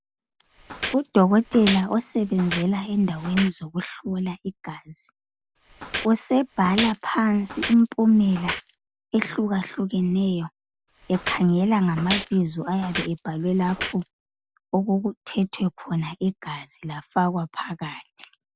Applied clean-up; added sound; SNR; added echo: none; Walk, footsteps; 10 dB; none.